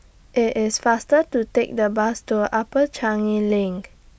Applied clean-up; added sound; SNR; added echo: none; none; none; none.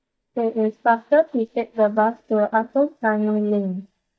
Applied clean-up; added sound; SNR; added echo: neural mask model DeepFilterNet 3.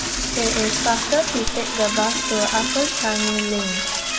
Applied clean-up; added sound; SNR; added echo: none; Toilet flush / Door; -1 dB; reverberation time 1.5 s.